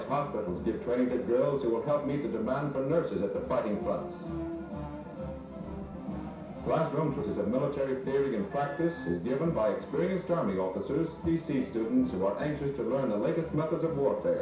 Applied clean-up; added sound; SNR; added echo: none; Wind instrument, woodwind instrument; 19 dB; reverberation time 0.6 s.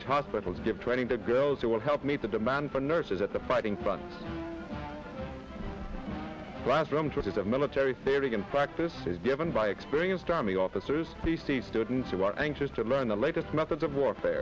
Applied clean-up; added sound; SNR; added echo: none; none; none; none.